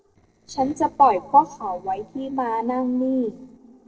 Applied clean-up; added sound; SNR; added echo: neural separator model SepFormer DNS4.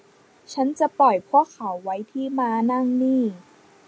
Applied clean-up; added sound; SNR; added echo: none; none; none; none.